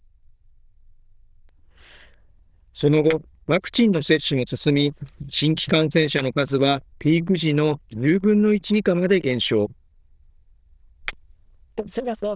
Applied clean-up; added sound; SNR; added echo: neural diffusion model UNIVERSE++.